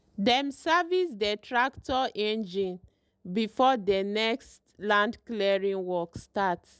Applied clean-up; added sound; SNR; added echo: none; none; none; none.